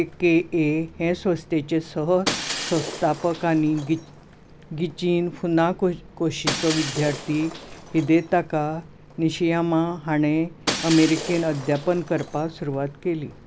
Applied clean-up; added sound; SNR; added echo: none; Shatter; 11 dB; none.